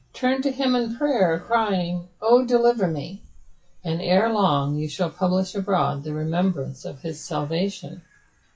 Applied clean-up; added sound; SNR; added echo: classical method WPE with log-MMSE.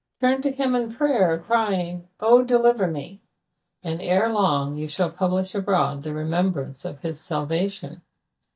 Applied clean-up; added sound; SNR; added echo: neural mask model DeepFilterNet 3.